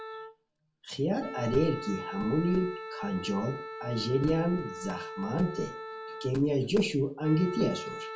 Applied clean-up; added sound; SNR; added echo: none; Wind instrument, woodwind instrument; 11 dB; reverberation time 0.3 s.